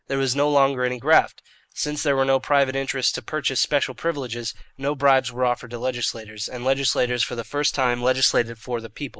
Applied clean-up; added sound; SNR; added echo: neural mask model Resemble Enhance denoiser.